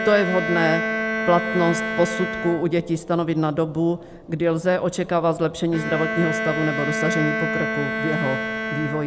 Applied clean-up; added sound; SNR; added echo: none; Bowed string instrument; 4 dB; none.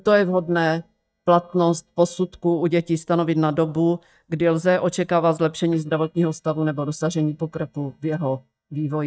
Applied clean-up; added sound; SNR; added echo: neural mask model DeepFilterNet 3.